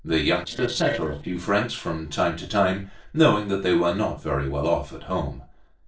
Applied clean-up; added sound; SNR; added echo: neural separator model SepFormer DNS4.